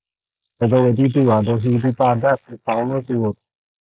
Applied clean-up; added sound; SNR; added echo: neural mask model Resemble Enhance denoiser.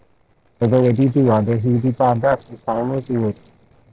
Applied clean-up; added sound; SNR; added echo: neural separator model SepFormer DNS4.